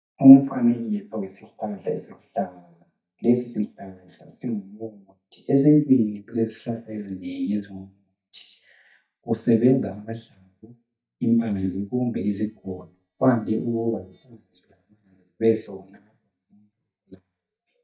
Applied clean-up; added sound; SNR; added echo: neural mask model DeepFilterNet 3.